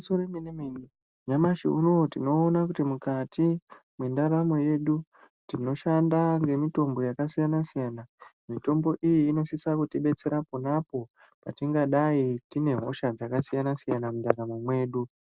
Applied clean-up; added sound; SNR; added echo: none; none; none; none.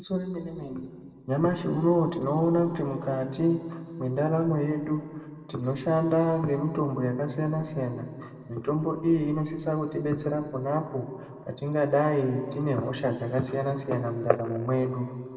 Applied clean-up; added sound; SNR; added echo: none; none; none; reverberation time 2.0 s.